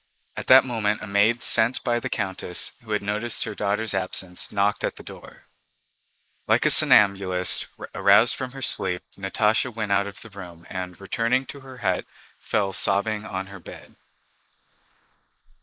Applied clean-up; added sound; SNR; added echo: neural mask model Resemble Enhance denoiser.